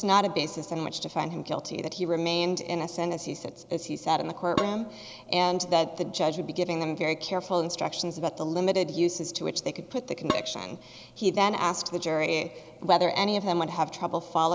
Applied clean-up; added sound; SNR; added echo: none; Dishes, pots, and pans; 7 dB; none.